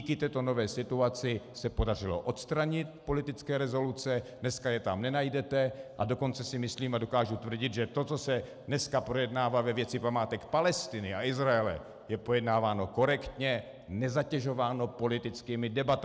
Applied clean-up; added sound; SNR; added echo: none; none; none; none.